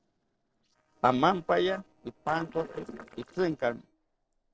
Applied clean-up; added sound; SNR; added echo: neural separator model SepFormer DNS4.